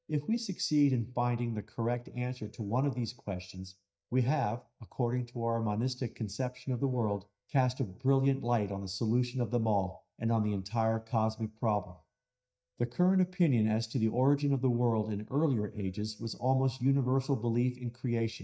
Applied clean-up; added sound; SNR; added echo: neural mask model DeepFilterNet 3.